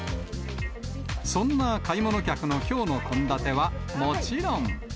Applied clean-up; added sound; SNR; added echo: none; none; none; none.